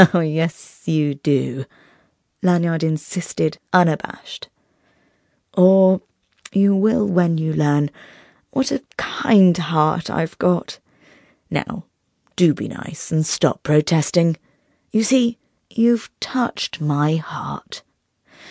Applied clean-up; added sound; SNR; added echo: none; none; none; none.